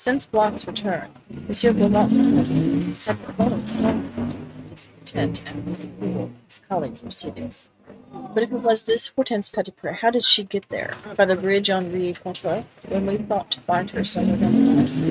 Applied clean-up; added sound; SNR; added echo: neural mask model RNNoise.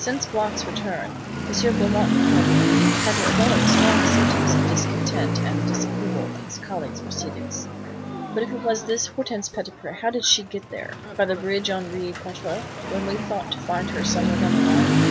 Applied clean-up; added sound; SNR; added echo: none; Motorcycle / Accelerating, revving, vroom; -5 dB; none.